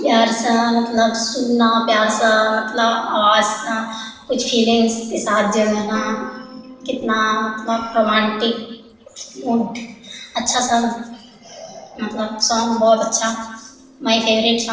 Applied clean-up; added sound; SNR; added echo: neural separator model SepFormer DNS4.